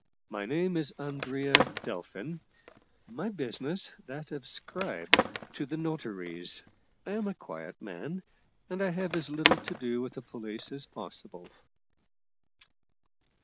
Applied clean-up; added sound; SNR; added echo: none; Skateboard; -1 dB; none.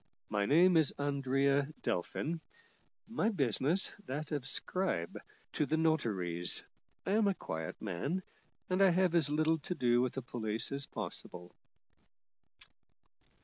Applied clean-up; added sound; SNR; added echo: none; none; none; none.